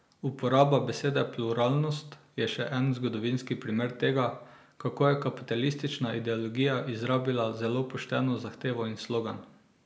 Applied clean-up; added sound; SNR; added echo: none; none; none; none.